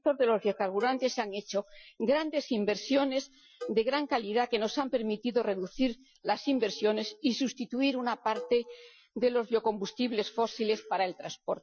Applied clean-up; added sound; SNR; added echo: classical method Wiener filter.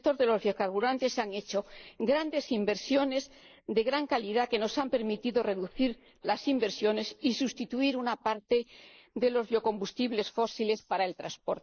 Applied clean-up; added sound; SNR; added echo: neural mask model Resemble Enhance denoiser.